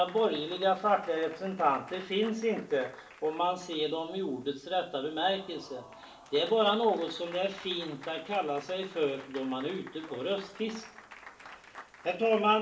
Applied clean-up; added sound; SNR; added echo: none; Applause; 19 dB; reverberation time 0.4 s.